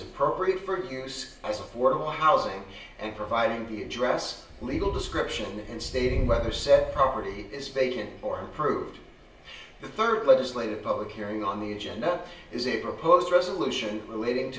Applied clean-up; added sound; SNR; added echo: none; Wind; 6 dB; reverberation time 0.8 s.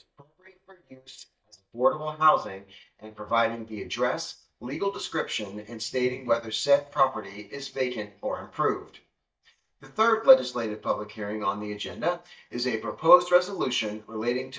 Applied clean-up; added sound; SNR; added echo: neural mask model DeepFilterNet 3.